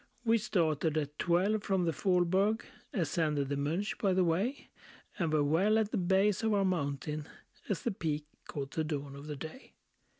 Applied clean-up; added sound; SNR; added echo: none; none; none; none.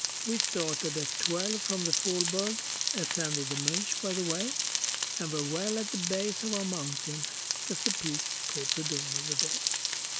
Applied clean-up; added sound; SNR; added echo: none; Frying (food); -4 dB; none.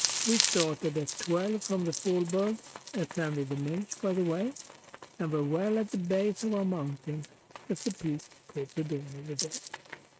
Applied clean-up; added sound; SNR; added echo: neural mask model RNNoise.